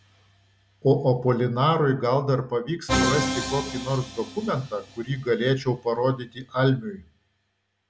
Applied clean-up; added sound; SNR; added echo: none; Musical instrument; 8 dB; none.